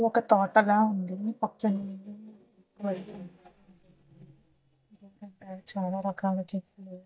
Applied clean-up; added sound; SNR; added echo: neural mask model DeepFilterNet 3.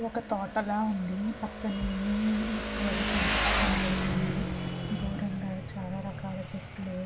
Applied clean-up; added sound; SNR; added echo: none; Motorcycle; 0 dB; none.